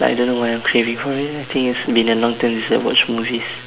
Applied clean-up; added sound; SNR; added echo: none; none; none; none.